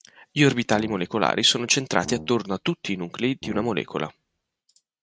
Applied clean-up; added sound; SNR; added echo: neural mask model RNNoise.